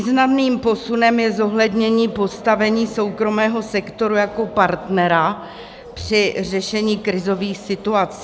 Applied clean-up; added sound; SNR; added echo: none; none; none; none.